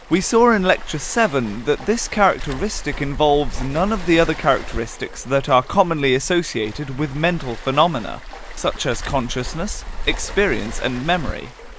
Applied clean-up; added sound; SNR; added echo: none; Waves, surf; 10 dB; none.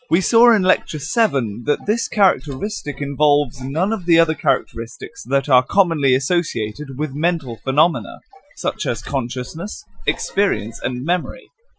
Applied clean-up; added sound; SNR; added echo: classical method Wiener filter.